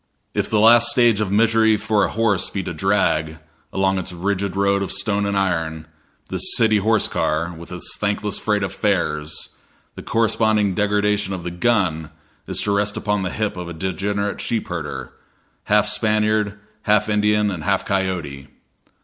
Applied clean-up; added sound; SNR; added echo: none; none; none; none.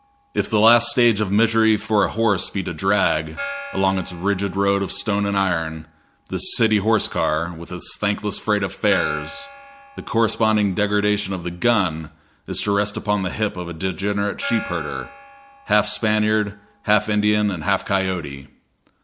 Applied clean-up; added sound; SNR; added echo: none; Gong; 18 dB; none.